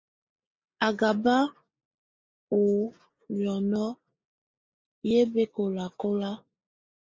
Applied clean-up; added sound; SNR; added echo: neural mask model Resemble Enhance denoiser.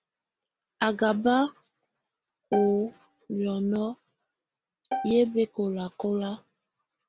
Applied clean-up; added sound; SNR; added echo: none; Bowed string instrument; 7 dB; none.